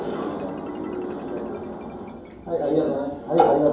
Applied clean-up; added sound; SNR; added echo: none; Marimba, xylophone; 16 dB; reverberation time 2.8 s.